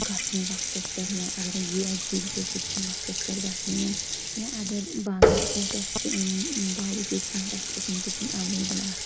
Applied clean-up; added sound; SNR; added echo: none; Water tap, faucet; -3 dB; reverberation time 0.3 s.